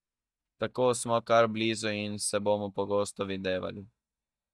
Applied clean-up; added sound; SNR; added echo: neural mask model DeepFilterNet 3.